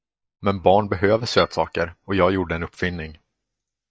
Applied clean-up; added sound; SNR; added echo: neural mask model DeepFilterNet 3.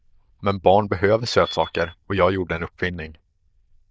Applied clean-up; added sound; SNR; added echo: neural diffusion model UNIVERSE++.